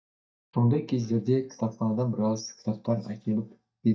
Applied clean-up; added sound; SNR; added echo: neural mask model DeepFilterNet 3.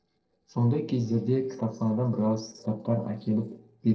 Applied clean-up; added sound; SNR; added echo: neural separator model SepFormer DNS4.